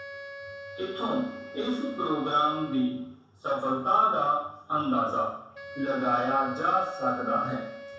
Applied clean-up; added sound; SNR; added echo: none; Wind instrument, woodwind instrument; 15 dB; reverberation time 0.7 s.